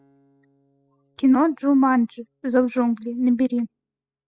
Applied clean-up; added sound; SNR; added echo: classical method spectral subtraction.